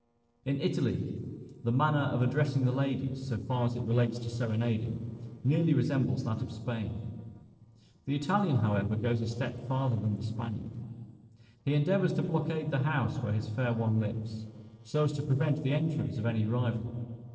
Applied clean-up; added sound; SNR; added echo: neural separator model SepFormer DNS4.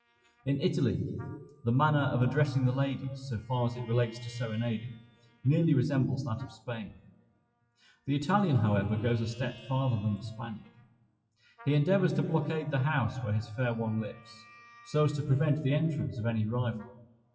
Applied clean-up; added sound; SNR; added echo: classical method WPE with log-MMSE.